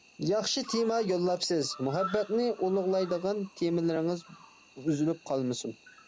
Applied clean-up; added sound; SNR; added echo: none; Cricket; 17 dB; none.